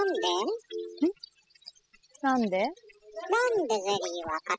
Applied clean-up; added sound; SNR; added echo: classical method spectral subtraction.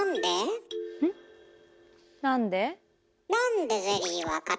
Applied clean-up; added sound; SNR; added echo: none; none; none; none.